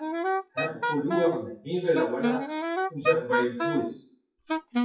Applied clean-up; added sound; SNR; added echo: classical method WPE with log-MMSE.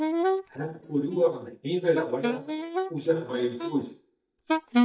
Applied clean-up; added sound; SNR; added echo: neural mask model DeepFilterNet 3.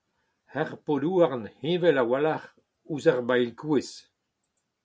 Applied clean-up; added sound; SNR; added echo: none; none; none; none.